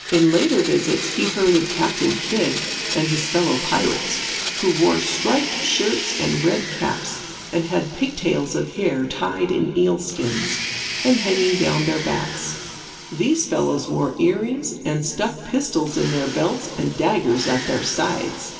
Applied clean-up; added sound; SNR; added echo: none; Domestic sounds, home sounds; 8 dB; reverberation time 2.5 s.